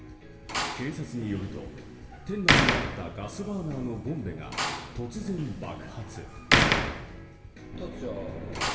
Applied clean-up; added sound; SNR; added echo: none; Slam; -5 dB; reverberation time 2.4 s.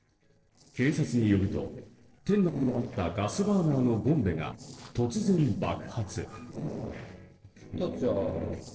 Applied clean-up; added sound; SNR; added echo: neural separator model SepFormer DNS4.